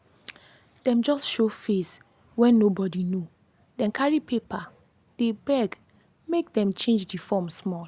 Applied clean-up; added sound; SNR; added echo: none; none; none; none.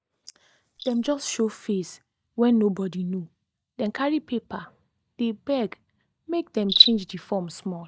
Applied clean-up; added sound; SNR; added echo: neural mask model DeepFilterNet 3.